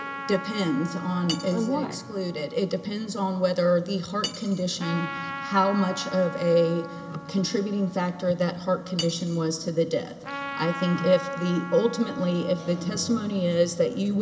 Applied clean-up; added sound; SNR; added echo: none; Cutlery, silverware + Trumpet; 12 dB; none.